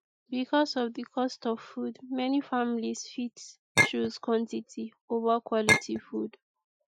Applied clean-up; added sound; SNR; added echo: classical method Wiener filter.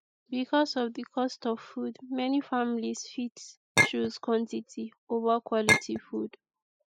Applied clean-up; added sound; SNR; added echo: classical method spectral subtraction.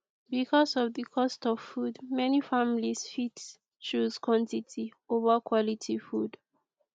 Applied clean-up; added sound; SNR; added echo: none; none; none; none.